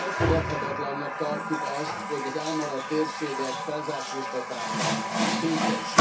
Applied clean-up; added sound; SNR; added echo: none; Water tap, faucet; -4 dB; reverberation time 0.3 s.